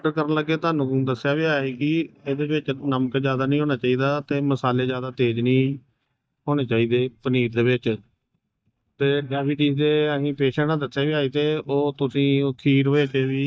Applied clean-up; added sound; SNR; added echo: neural mask model DeepFilterNet 3.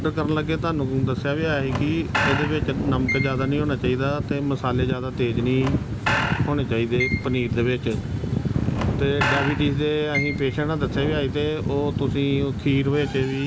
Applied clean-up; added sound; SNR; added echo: none; Squeak / Screech + Fire; 7 dB; none.